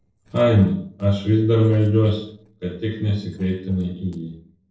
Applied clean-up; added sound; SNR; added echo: neural separator model SepFormer DNS4.